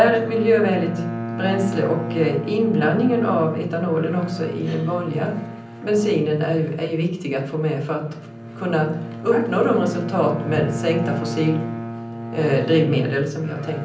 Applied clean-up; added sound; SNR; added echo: none; Bowed string instrument; 9 dB; reverberation time 0.6 s.